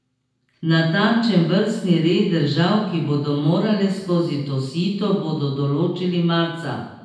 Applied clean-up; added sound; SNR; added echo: none; none; none; reverberation time 0.9 s.